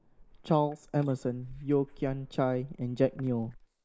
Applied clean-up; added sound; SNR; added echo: neural mask model Resemble Enhance denoiser.